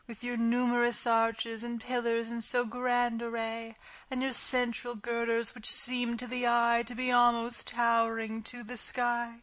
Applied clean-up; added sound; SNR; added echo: none; none; none; none.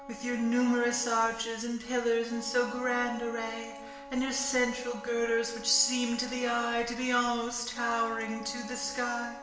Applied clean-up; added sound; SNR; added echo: none; Wind instrument, woodwind instrument; 16 dB; reverberation time 0.9 s.